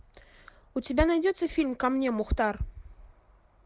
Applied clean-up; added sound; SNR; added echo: none; none; none; none.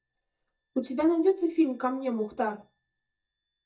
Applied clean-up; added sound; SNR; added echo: neural mask model DeepFilterNet 3.